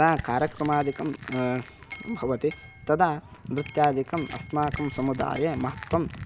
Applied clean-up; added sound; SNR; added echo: none; Crushing + Chink, clink; 16 dB; none.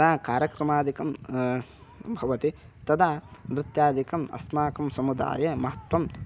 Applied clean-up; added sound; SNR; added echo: none; none; none; none.